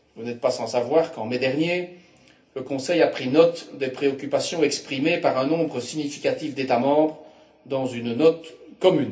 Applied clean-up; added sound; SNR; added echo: none; none; none; reverberation time 0.3 s.